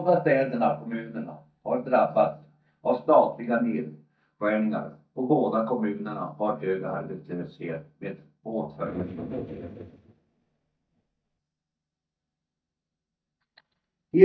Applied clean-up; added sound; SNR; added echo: neural mask model DeepFilterNet 3.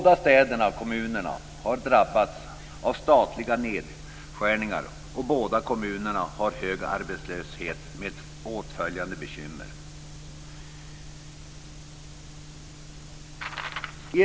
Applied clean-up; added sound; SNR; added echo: none; none; none; none.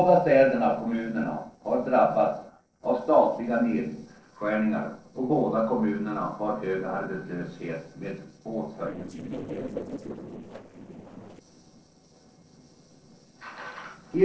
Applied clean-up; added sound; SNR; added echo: neural separator model SepFormer DNS4.